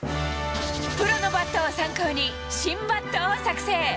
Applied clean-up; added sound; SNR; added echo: none; none; none; none.